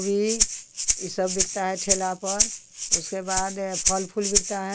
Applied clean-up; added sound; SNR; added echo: none; Rattle (instrument); -2 dB; none.